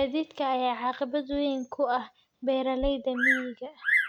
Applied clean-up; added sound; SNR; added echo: none; Bird vocalization, bird call, bird song; 4 dB; none.